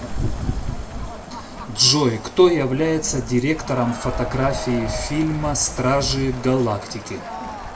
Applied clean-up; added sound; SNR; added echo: none; Crowd; 13 dB; reverberation time 0.4 s.